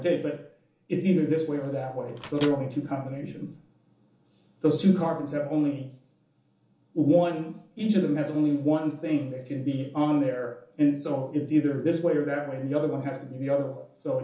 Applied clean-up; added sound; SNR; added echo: none; Microwave oven; 19 dB; reverberation time 1.2 s.